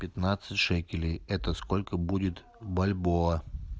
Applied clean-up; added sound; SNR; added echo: none; none; none; none.